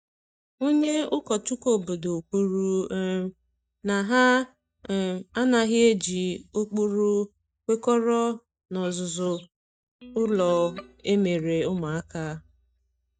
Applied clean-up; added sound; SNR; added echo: neural mask model DeepFilterNet 3.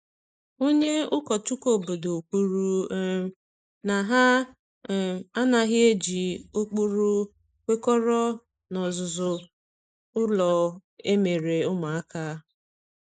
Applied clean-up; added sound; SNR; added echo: neural mask model Resemble Enhance denoiser.